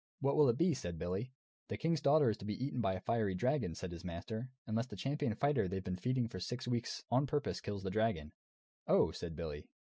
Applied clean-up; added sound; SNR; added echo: none; none; none; none.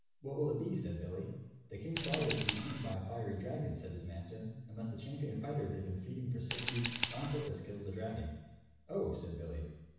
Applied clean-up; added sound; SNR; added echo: none; Scissors; -3 dB; reverberation time 1.1 s.